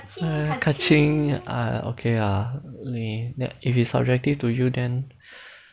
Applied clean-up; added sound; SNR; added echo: none; none; none; none.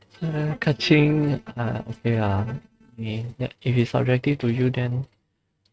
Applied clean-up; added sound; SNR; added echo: neural mask model RNNoise.